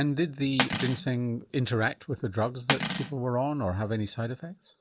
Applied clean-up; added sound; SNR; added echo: none; Cutlery, silverware; 6 dB; none.